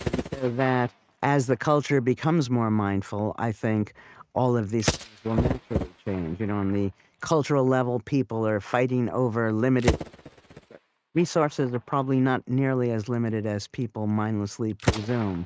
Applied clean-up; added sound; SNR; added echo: neural mask model RNNoise.